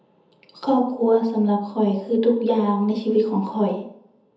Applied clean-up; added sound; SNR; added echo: none; none; none; reverberation time 0.7 s.